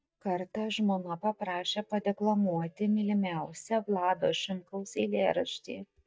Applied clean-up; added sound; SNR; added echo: neural mask model DeepFilterNet 3.